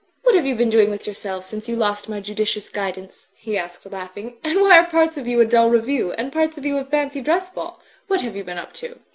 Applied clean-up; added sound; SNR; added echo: none; none; none; none.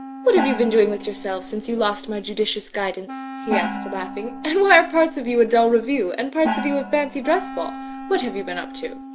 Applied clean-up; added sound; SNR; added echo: none; Wind instrument, woodwind instrument + Gong; 10 dB; none.